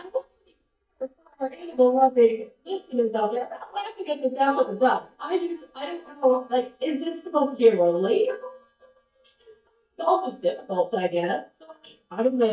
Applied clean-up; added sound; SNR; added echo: neural mask model DeepFilterNet 3.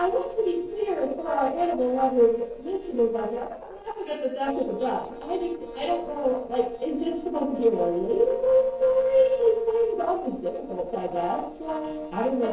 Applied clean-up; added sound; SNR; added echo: neural separator model SepFormer DNS4.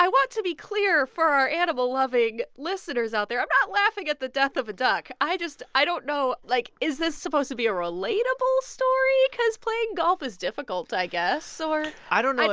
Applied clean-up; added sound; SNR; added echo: none; none; none; none.